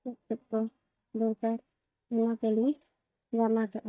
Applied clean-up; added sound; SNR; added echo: neural mask model DeepFilterNet 3.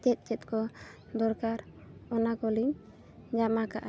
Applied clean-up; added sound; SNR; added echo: none; none; none; none.